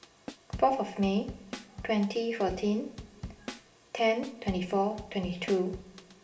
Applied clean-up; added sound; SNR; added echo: none; Drum kit; 14 dB; reverberation time 0.8 s.